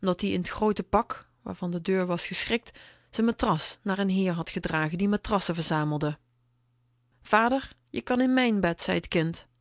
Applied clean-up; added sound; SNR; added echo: none; none; none; none.